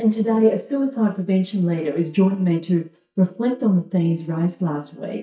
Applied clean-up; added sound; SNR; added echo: neural mask model DeepFilterNet 3.